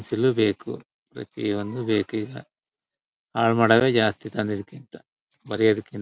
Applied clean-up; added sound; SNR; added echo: none; none; none; none.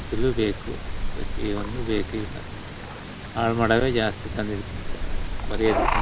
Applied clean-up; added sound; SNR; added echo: neural mask model Resemble Enhance denoiser.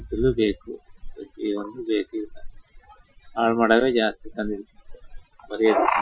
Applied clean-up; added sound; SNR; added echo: classical method Wiener filter.